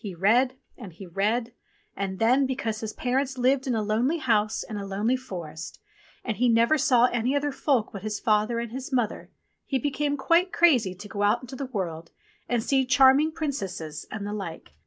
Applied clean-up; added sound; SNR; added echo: none; none; none; none.